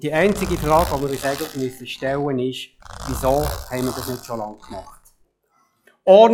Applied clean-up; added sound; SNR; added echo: classical method log-MMSE.